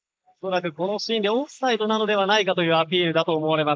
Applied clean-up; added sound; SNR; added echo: neural mask model Resemble Enhance denoiser.